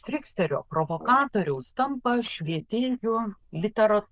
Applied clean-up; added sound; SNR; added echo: neural diffusion model UNIVERSE++.